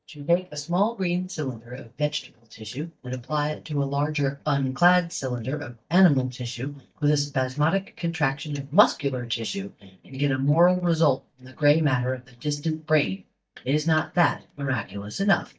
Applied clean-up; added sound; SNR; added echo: neural mask model DeepFilterNet 3.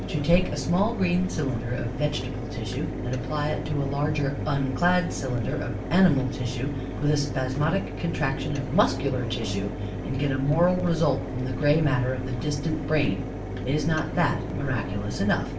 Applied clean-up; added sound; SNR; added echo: none; Mechanisms; 5 dB; reverberation time 0.3 s.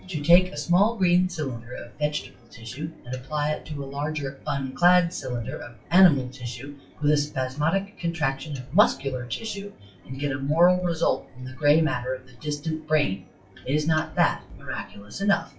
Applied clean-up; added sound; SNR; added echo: classical method WPE with log-MMSE.